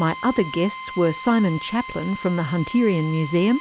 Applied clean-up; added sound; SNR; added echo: none; Drill; 13 dB; none.